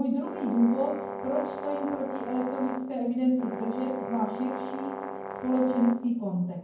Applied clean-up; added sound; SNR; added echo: none; Brass instrument; 8 dB; reverberation time 0.9 s.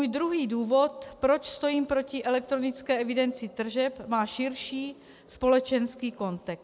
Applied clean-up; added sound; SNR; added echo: none; none; none; none.